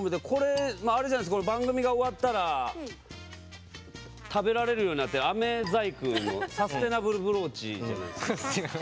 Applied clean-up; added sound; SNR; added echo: none; none; none; none.